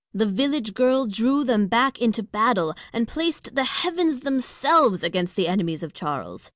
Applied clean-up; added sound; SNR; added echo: none; none; none; none.